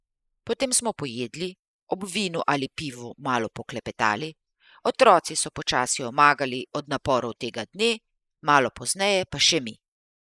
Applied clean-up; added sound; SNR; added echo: neural mask model Resemble Enhance denoiser.